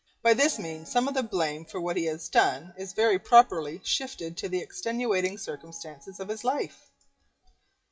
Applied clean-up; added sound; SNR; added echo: classical method WPE with log-MMSE.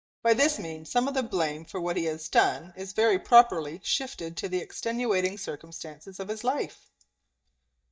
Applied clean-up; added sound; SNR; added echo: neural mask model DeepFilterNet 3.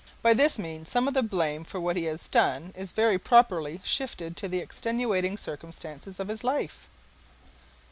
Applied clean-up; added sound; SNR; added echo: none; none; none; none.